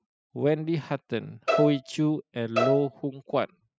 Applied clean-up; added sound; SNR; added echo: classical method spectral subtraction.